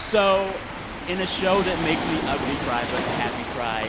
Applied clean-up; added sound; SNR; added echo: none; Waves, surf; 4 dB; none.